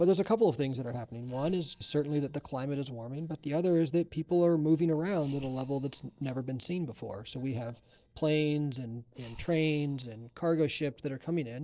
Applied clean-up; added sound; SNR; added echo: neural separator model SepFormer DNS4.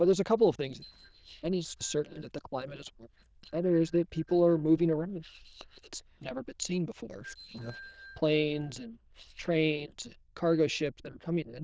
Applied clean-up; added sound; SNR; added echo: neural diffusion model UNIVERSE++.